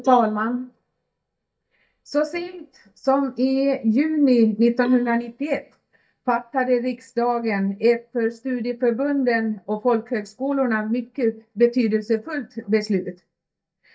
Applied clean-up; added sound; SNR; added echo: neural mask model DeepFilterNet 3.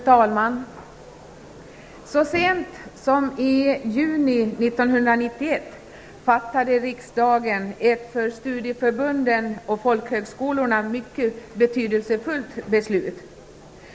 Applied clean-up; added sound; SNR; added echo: none; none; none; none.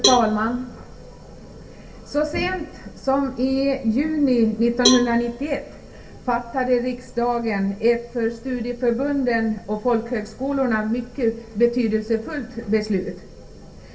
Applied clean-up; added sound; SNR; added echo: none; Cowbell; 6 dB; reverberation time 0.2 s.